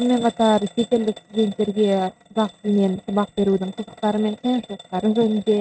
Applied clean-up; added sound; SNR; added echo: neural mask model RNNoise.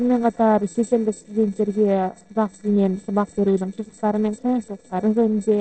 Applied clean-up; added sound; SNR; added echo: neural separator model SepFormer DNS4.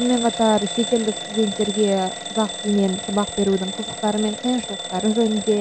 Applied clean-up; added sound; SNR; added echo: none; Alarm / Bell; 8 dB; none.